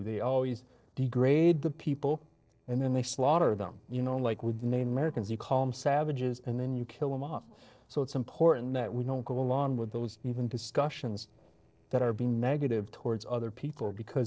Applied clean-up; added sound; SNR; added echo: neural separator model SepFormer DNS4.